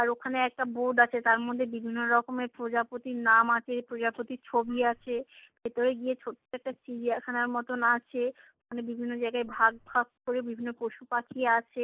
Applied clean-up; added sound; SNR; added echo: neural mask model Resemble Enhance denoiser.